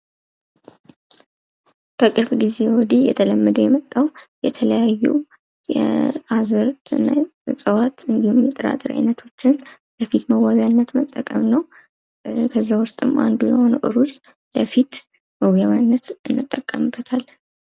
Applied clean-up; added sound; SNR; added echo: none; none; none; none.